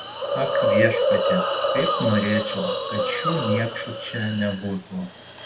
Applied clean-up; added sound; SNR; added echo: none; Hiss; -3 dB; reverberation time 0.2 s.